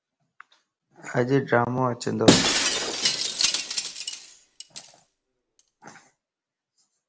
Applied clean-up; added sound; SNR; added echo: none; Shatter; -5 dB; none.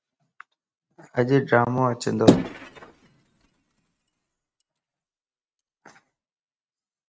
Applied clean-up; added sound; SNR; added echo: neural mask model RNNoise.